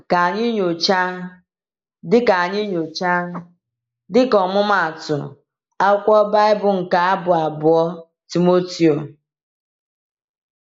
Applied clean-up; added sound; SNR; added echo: neural mask model Resemble Enhance denoiser.